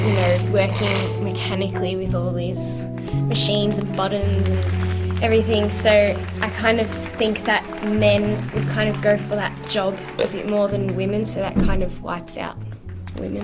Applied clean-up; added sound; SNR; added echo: none; Burping, eructation + Applause / Crowd; 15 dB; none.